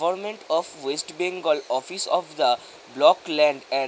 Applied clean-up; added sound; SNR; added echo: none; none; none; none.